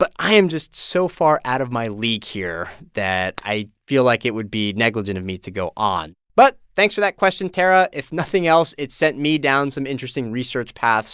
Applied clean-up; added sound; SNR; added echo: neural mask model DeepFilterNet 3.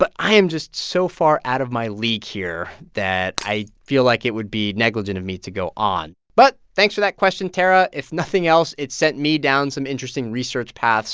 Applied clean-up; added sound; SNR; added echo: neural separator model SepFormer DNS4.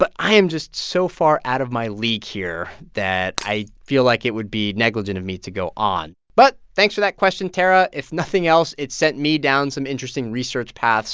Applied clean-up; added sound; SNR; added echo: none; Shatter; 14 dB; none.